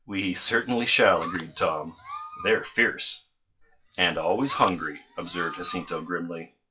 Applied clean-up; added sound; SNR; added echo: classical method WPE with log-MMSE.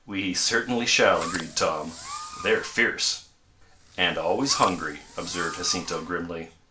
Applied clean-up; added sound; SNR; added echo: none; Fireworks; 14 dB; reverberation time 0.3 s.